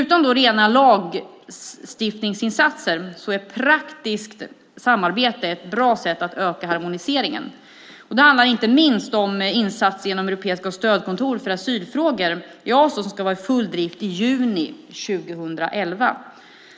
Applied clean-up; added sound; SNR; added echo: none; none; none; none.